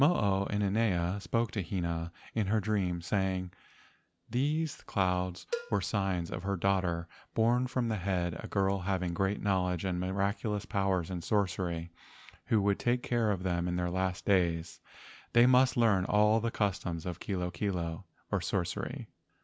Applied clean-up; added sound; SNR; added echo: none; Cowbell; 15 dB; none.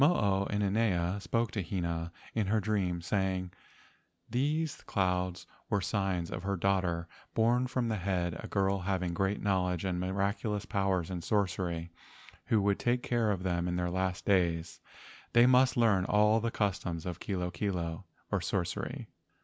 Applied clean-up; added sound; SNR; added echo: none; none; none; none.